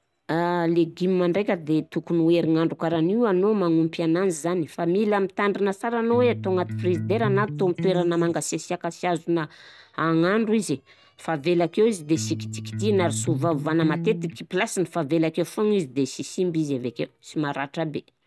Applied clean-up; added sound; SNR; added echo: none; Electric guitar; 6 dB; none.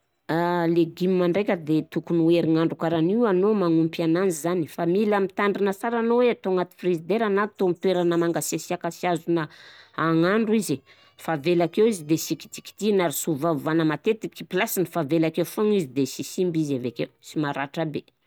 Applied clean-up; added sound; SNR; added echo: none; none; none; none.